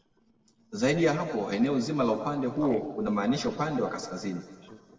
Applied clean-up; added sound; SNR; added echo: neural separator model SepFormer DNS4.